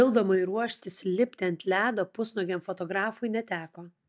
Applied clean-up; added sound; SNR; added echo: none; none; none; none.